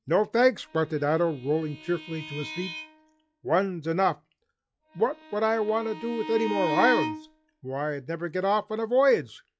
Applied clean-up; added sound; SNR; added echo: classical method log-MMSE.